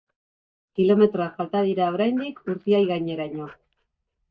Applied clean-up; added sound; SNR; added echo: neural mask model DeepFilterNet 3.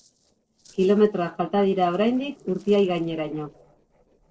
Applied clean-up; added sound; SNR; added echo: neural separator model SepFormer DNS4.